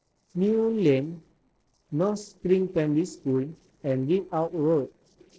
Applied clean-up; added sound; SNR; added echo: neural separator model SepFormer DNS4.